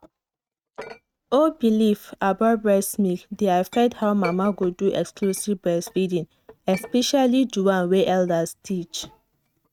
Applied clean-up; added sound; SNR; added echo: neural mask model RNNoise.